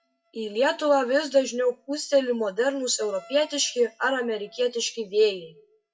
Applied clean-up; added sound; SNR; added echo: classical method WPE with log-MMSE.